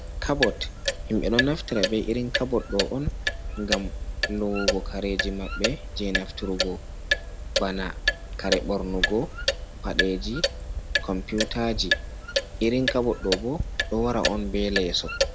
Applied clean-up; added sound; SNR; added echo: none; Clock; 1 dB; none.